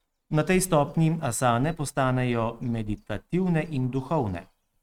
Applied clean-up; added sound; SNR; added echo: neural mask model RNNoise.